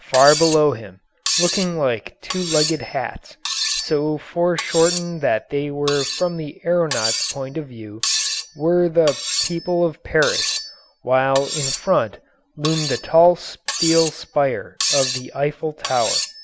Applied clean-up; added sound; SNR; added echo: none; Cutlery, silverware; 6 dB; none.